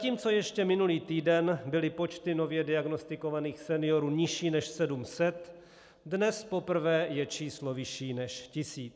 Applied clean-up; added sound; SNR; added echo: none; none; none; none.